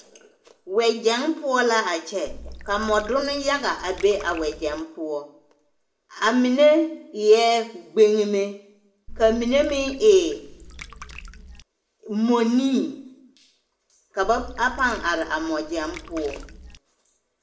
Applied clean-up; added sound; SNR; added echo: none; Water / Liquid; 16 dB; reverberation time 0.4 s.